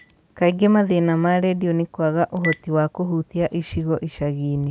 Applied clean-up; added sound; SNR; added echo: none; Telephone; 18 dB; none.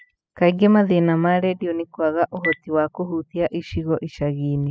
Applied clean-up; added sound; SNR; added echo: classical method spectral subtraction.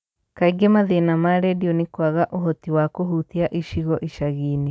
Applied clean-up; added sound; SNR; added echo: none; none; none; none.